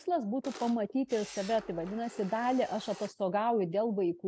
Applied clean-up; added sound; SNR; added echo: none; Camera; 17 dB; none.